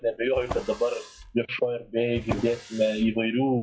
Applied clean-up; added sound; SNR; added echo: classical method log-MMSE.